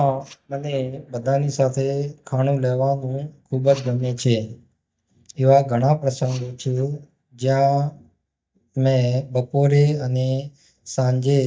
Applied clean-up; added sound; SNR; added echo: neural mask model DeepFilterNet 3.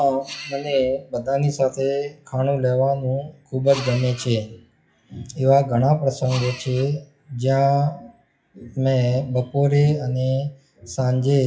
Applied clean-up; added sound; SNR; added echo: classical method WPE with log-MMSE.